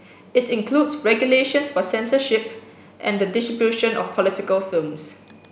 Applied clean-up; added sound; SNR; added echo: none; none; none; none.